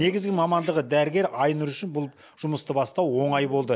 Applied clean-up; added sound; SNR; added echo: none; none; none; none.